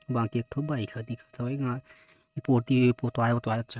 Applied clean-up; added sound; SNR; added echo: neural mask model RNNoise.